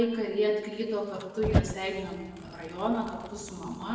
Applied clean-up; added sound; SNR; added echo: none; Fire; 4 dB; reverberation time 1.1 s.